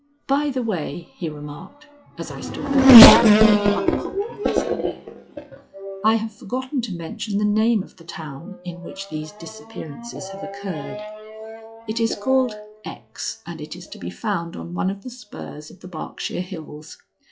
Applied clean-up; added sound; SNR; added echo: classical method log-MMSE.